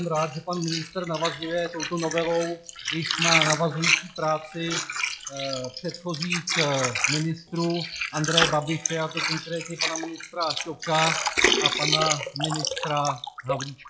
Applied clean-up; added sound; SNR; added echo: classical method log-MMSE.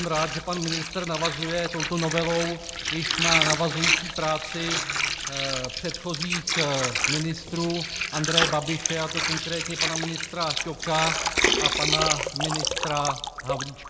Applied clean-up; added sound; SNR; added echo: none; Water; -1 dB; none.